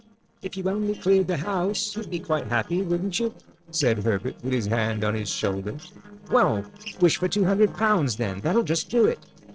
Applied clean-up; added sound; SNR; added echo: neural separator model SepFormer DNS4.